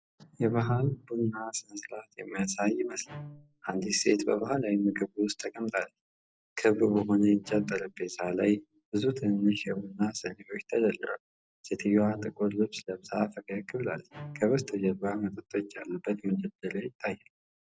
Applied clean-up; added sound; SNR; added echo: none; Bowed string instrument; 18 dB; none.